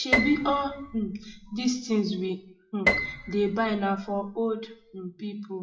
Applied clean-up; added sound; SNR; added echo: classical method WPE with log-MMSE.